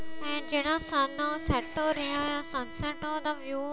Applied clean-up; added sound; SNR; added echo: none; Zipper (clothing) + Bowed string instrument; 12 dB; none.